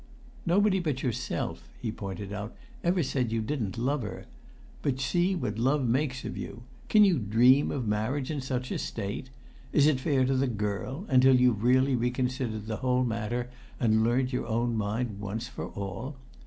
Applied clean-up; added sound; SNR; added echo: none; none; none; none.